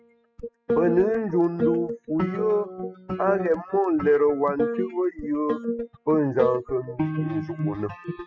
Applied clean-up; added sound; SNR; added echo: classical method spectral subtraction.